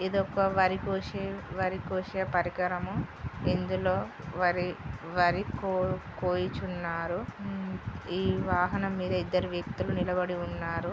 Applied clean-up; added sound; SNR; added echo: none; none; none; none.